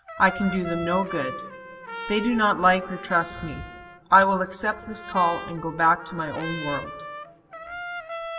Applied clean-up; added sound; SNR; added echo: none; Trumpet; 12 dB; reverberation time 2.4 s.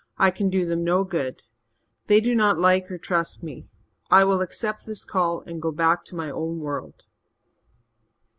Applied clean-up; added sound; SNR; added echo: none; none; none; none.